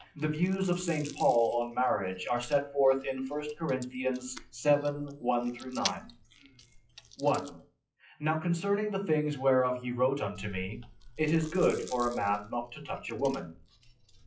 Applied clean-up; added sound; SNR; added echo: classical method WPE with log-MMSE.